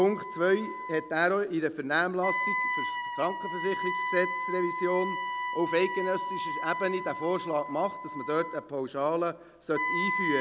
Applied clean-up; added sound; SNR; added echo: none; Wind instrument, woodwind instrument; 4 dB; none.